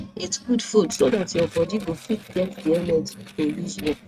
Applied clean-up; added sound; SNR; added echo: neural mask model RNNoise.